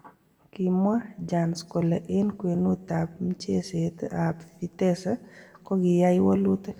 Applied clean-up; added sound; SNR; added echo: none; none; none; reverberation time 1.6 s.